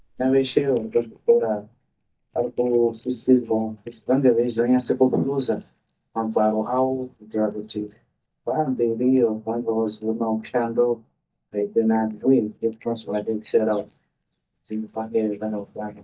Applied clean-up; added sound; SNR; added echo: neural mask model DeepFilterNet 3.